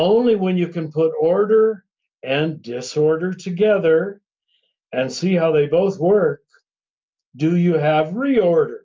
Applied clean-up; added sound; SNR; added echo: none; none; none; none.